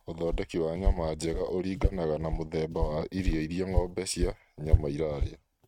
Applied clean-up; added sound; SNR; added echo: neural mask model RNNoise.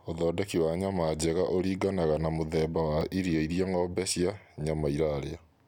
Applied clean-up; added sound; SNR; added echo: none; none; none; none.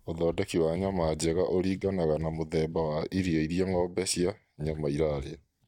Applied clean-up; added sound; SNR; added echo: neural mask model DeepFilterNet 3.